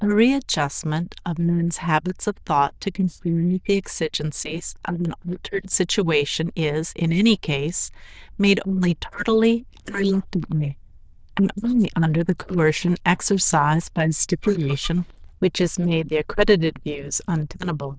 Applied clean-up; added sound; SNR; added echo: neural diffusion model UNIVERSE++.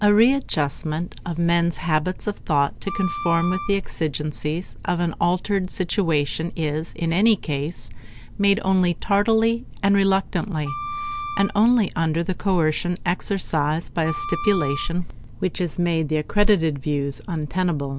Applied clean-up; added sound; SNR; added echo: none; Wind instrument, woodwind instrument; 10 dB; none.